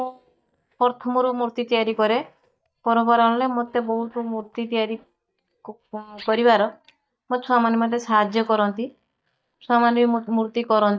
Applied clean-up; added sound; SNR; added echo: neural mask model DeepFilterNet 3.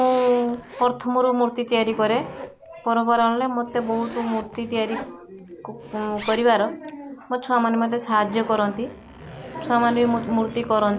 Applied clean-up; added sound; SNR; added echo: none; Zipper (clothing); 16 dB; none.